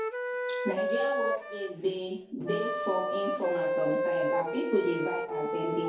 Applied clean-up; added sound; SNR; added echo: none; Wind instrument, woodwind instrument; -2 dB; reverberation time 2.3 s.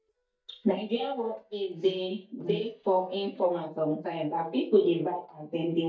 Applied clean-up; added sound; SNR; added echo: neural mask model DeepFilterNet 3.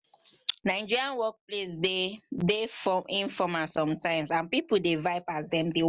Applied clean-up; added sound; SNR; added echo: none; none; none; none.